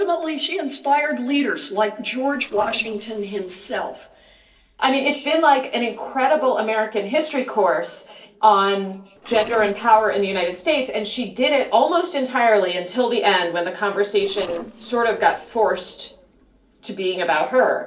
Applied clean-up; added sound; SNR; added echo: neural separator model SepFormer DNS4.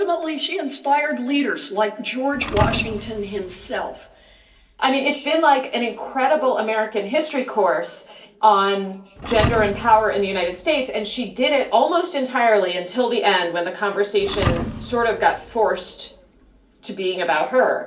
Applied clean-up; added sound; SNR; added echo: none; Thump, thud; 9 dB; reverberation time 0.3 s.